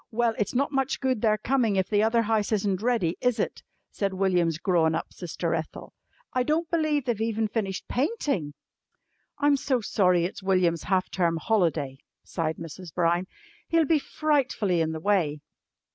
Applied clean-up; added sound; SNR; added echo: none; none; none; none.